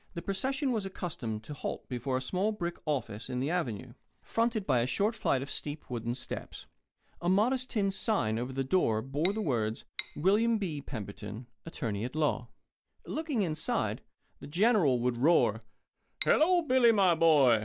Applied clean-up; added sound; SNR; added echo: none; Cutlery, silverware / Dishes, pots, and pans; 11 dB; none.